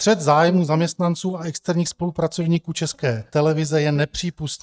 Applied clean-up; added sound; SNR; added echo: neural mask model DeepFilterNet 3.